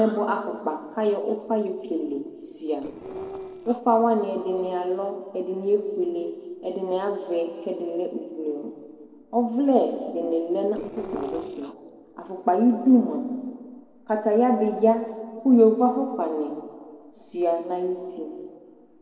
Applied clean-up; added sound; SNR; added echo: neural separator model SepFormer DNS4.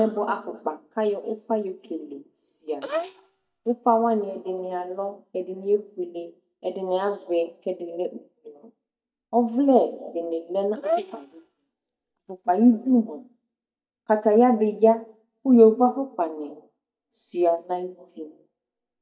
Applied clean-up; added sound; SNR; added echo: neural mask model DeepFilterNet 3.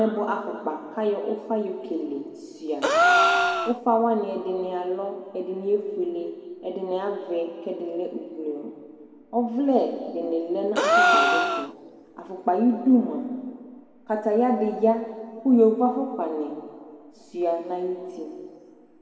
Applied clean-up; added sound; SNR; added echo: none; Gasp; -3 dB; reverberation time 1.9 s.